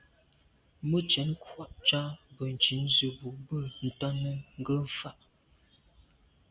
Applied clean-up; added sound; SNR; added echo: none; none; none; none.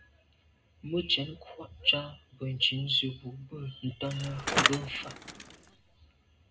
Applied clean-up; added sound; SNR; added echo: none; Bicycle; -1 dB; reverberation time 0.2 s.